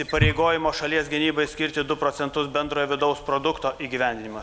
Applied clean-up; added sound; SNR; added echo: none; Wild animals; 9 dB; none.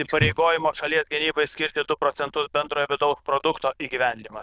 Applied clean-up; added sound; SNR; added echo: neural diffusion model UNIVERSE++.